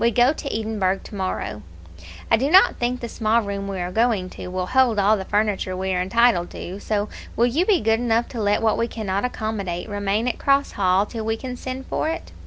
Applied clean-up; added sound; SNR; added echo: none; none; none; none.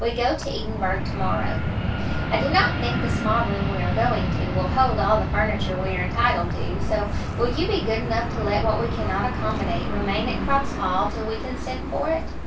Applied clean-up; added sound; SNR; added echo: none; Fixed-wing aircraft, airplane; 2 dB; reverberation time 0.2 s.